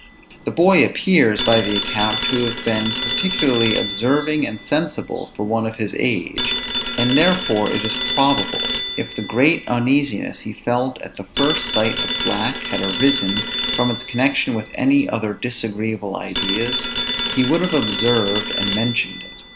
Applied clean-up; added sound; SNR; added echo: none; Telephone; 5 dB; none.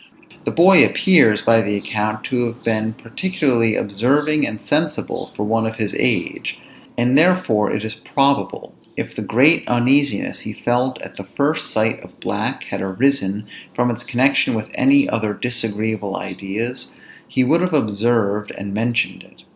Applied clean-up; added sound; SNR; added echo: none; none; none; none.